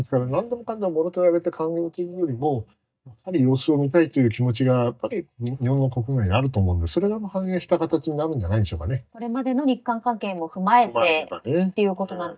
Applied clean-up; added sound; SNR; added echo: neural mask model DeepFilterNet 3.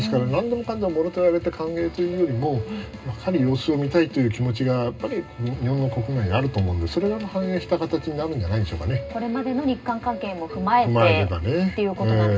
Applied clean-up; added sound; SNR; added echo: none; Subway, metro, underground; 16 dB; reverberation time 0.2 s.